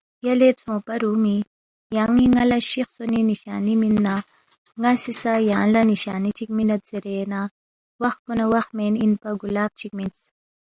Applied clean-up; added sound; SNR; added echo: none; none; none; none.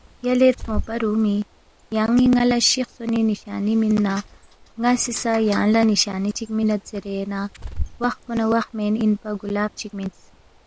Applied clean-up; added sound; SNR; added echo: none; Bird; 14 dB; none.